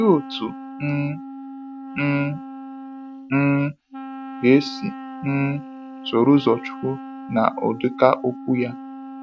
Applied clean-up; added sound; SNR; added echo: none; Wind instrument, woodwind instrument; 13 dB; none.